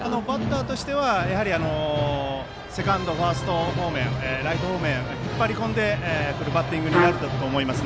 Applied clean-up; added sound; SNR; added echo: none; Trumpet; 0 dB; none.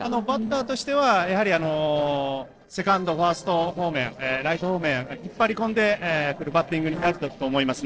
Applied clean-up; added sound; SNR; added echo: neural separator model SepFormer DNS4.